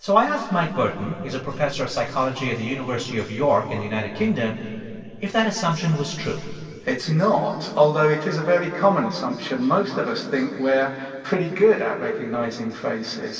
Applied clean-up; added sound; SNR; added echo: none; none; none; reverberation time 2.6 s.